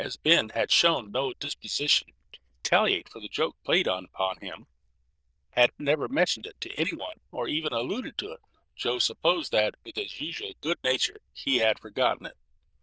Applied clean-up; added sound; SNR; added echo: neural diffusion model UNIVERSE++.